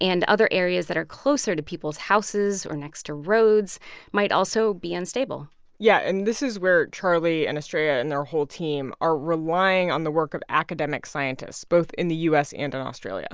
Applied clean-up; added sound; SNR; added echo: none; none; none; none.